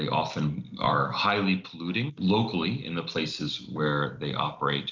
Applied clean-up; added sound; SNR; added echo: neural mask model Resemble Enhance denoiser.